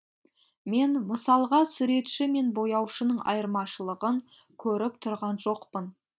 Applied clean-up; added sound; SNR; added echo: none; none; none; none.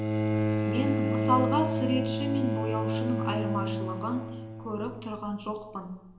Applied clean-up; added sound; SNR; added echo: none; Bowed string instrument; -2 dB; reverberation time 0.8 s.